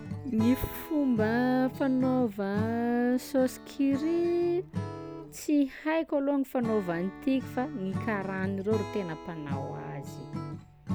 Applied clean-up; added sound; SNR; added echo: none; Acoustic guitar / Strum; 10 dB; none.